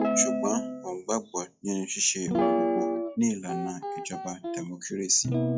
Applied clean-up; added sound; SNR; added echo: classical method log-MMSE.